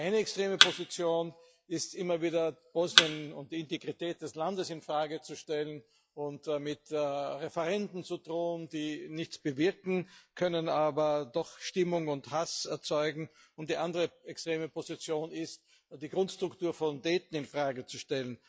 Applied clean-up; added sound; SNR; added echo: classical method log-MMSE.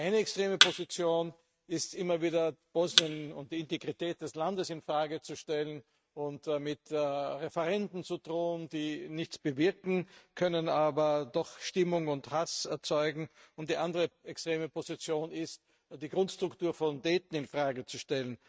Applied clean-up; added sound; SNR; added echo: neural mask model RNNoise.